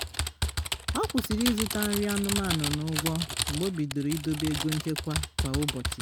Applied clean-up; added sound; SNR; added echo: none; Typing; 2 dB; none.